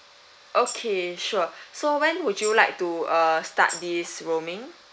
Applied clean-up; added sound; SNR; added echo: none; Tambourine; 15 dB; none.